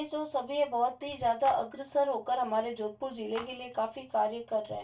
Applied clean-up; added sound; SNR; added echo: none; Telephone; 20 dB; reverberation time 0.2 s.